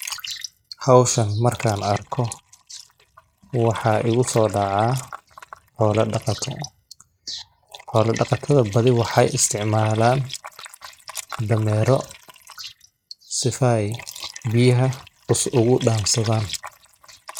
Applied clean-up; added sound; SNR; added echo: neural mask model RNNoise.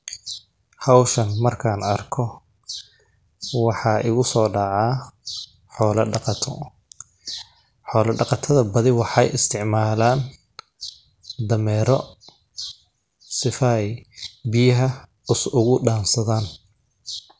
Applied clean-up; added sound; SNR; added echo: none; none; none; none.